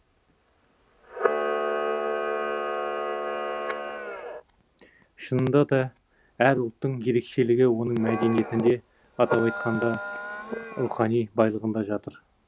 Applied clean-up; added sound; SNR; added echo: none; Camera; 6 dB; none.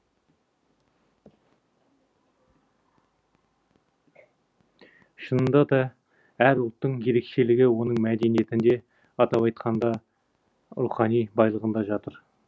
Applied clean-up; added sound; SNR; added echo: none; none; none; none.